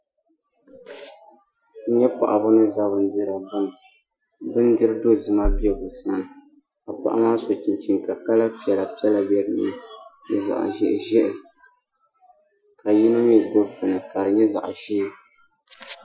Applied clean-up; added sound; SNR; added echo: classical method Wiener filter.